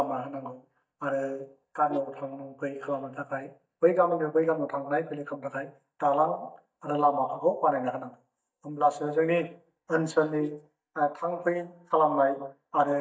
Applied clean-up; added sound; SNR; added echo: neural mask model DeepFilterNet 3.